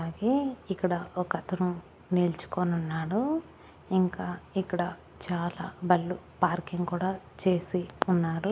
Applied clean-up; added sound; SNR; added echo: none; none; none; none.